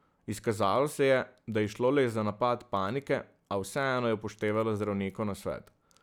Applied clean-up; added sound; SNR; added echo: none; none; none; none.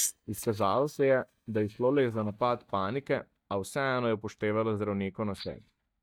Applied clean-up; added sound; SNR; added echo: neural mask model DeepFilterNet 3.